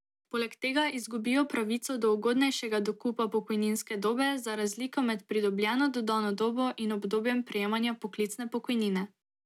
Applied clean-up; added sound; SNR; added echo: none; none; none; none.